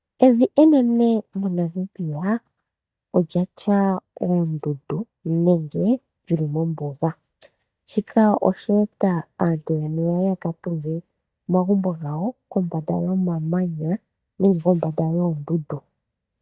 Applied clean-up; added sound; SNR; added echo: neural mask model DeepFilterNet 3.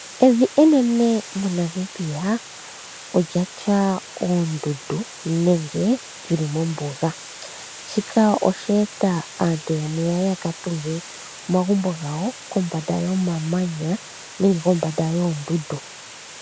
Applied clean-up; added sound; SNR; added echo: none; Water; 16 dB; none.